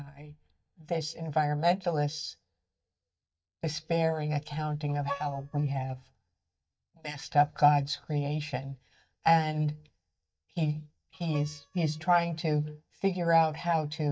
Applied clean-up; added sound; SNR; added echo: neural mask model DeepFilterNet 3.